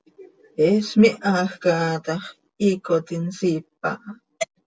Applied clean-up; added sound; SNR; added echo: none; none; none; none.